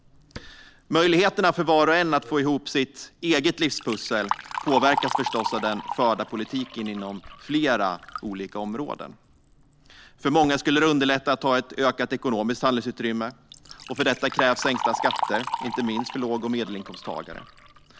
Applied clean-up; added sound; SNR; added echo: none; Liquid; 10 dB; none.